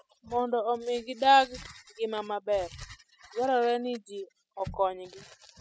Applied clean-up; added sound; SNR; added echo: classical method spectral subtraction.